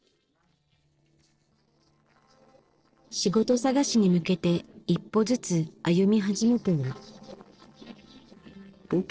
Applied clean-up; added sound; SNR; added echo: neural separator model SepFormer DNS4.